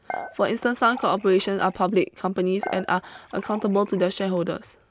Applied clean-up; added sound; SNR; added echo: none; Dishes, pots, and pans / Chink, clink; 15 dB; none.